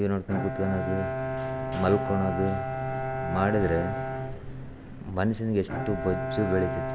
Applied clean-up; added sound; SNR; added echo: none; Bowed string instrument; 3 dB; none.